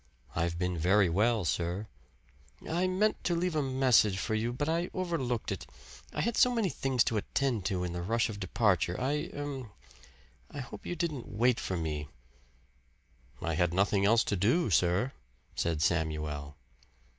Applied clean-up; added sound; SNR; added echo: none; none; none; none.